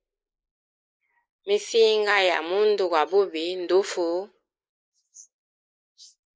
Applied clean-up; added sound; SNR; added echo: neural mask model Resemble Enhance denoiser.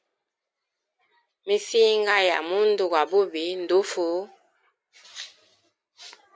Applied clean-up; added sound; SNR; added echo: none; none; none; none.